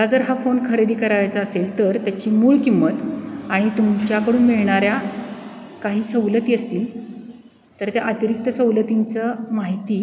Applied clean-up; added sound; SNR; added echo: none; none; none; none.